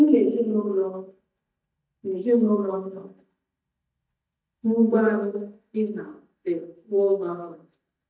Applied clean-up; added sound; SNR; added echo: neural mask model DeepFilterNet 3.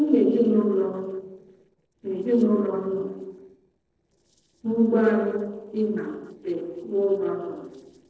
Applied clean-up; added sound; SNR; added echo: neural separator model SepFormer DNS4.